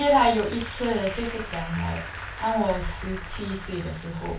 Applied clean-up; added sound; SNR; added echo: none; Applause / Crowd; 13 dB; reverberation time 0.2 s.